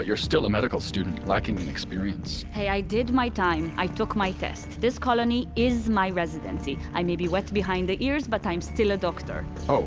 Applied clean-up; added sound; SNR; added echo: none; none; none; none.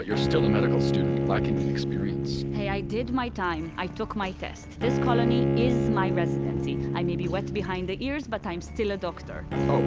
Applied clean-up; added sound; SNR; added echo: none; Bowed string instrument; -2 dB; none.